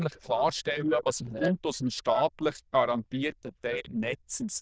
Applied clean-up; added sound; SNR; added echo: neural diffusion model UNIVERSE++.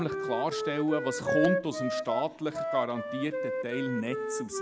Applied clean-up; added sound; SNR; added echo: none; Wind instrument, woodwind instrument; 1 dB; none.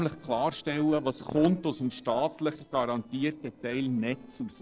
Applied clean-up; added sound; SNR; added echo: neural separator model SepFormer DNS4.